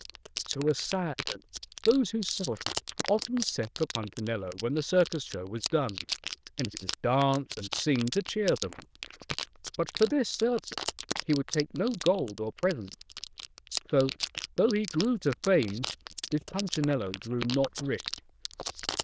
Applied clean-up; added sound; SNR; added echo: neural diffusion model UNIVERSE++.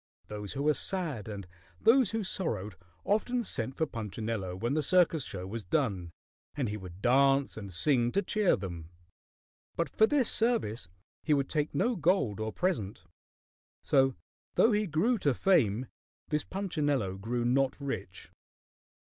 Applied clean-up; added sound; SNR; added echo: none; none; none; none.